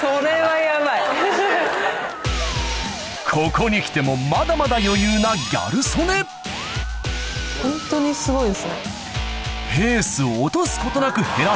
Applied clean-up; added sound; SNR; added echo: none; Musical instrument; 16 dB; none.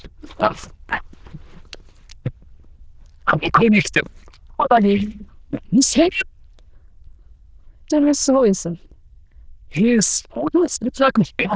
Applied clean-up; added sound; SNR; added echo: neural diffusion model UNIVERSE++.